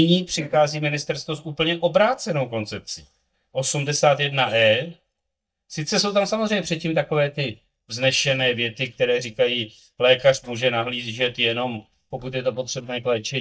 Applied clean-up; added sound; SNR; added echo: neural mask model DeepFilterNet 3.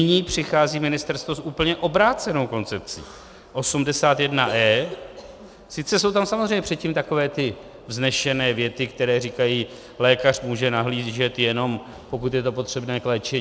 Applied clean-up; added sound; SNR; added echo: none; none; none; none.